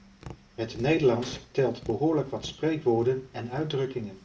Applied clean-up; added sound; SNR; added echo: none; Tap; 19 dB; reverberation time 0.4 s.